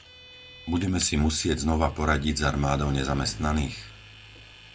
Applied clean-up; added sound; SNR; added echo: none; Bicycle + Vehicle; 18 dB; none.